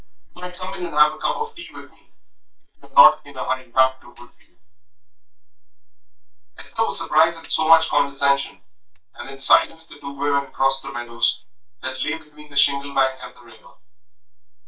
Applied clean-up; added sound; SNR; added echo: neural mask model DeepFilterNet 3.